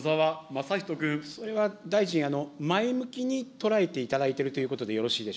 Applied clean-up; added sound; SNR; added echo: none; none; none; none.